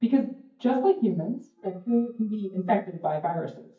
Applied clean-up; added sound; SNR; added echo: neural mask model DeepFilterNet 3.